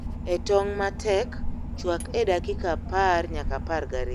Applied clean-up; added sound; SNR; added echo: none; Engine / Boat, Water vehicle; 5 dB; none.